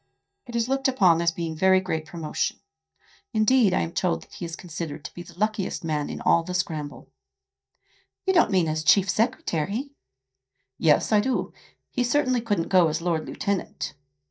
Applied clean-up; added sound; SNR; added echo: neural mask model DeepFilterNet 3.